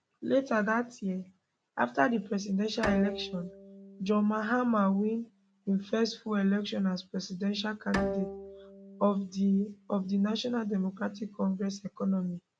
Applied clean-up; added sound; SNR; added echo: none; Bowed string instrument; 11 dB; none.